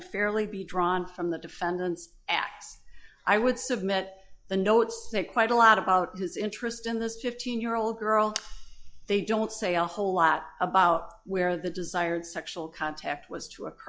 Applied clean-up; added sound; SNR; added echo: classical method log-MMSE.